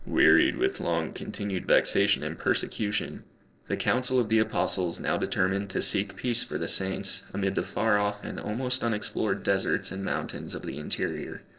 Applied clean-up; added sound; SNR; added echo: neural separator model SepFormer DNS4.